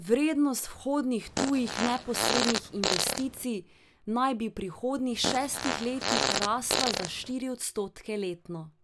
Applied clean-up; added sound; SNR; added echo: none; Fart; 1 dB; none.